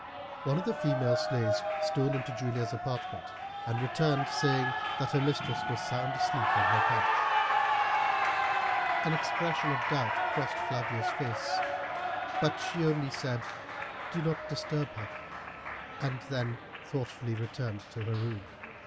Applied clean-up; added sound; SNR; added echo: none; Cheering; -2 dB; none.